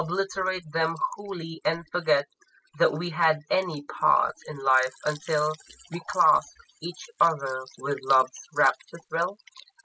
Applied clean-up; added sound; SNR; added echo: classical method spectral subtraction.